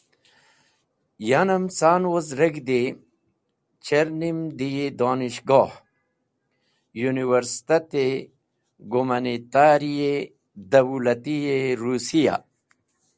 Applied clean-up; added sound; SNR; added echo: none; none; none; none.